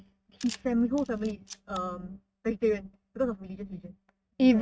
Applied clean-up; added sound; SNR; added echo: neural mask model RNNoise.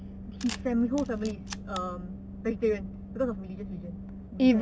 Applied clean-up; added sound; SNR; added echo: none; Camera; 15 dB; none.